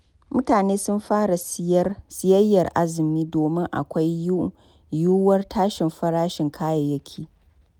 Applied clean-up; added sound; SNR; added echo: none; none; none; none.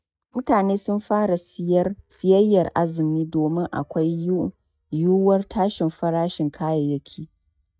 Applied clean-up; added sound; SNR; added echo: neural mask model DeepFilterNet 3.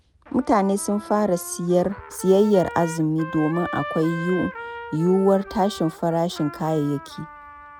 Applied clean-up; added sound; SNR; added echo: none; Trumpet; 14 dB; none.